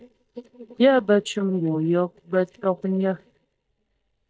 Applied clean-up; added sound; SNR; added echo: neural mask model DeepFilterNet 3.